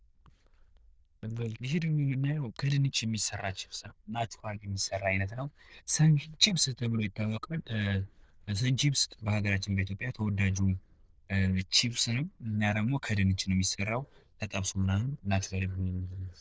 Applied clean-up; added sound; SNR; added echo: neural diffusion model UNIVERSE++.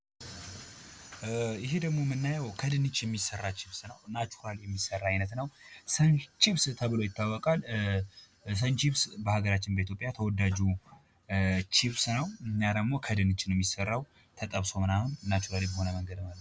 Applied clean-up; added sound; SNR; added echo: none; none; none; none.